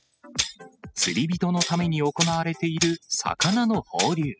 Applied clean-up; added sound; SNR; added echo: classical method spectral subtraction.